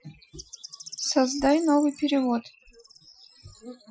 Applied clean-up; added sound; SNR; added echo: classical method Wiener filter.